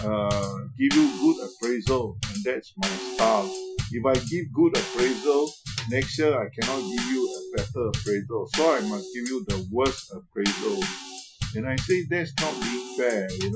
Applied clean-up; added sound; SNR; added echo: classical method Wiener filter.